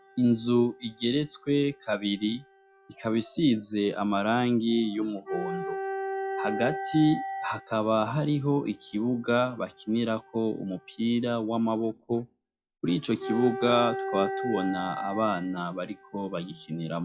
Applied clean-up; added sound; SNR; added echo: classical method log-MMSE.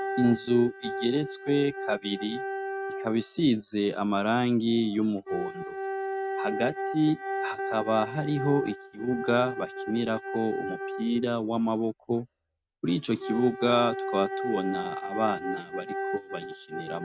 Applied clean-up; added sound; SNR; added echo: neural mask model RNNoise.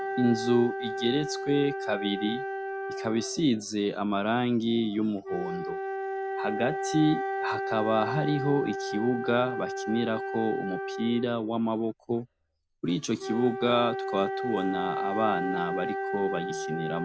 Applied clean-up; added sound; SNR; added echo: none; Wind instrument, woodwind instrument; 5 dB; none.